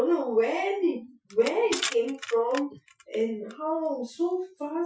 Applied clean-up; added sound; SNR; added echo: classical method Wiener filter.